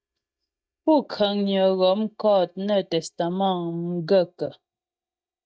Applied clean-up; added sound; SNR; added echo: neural mask model DeepFilterNet 3.